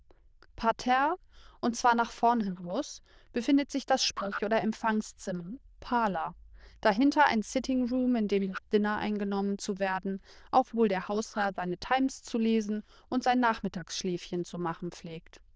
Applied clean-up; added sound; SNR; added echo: neural diffusion model UNIVERSE++.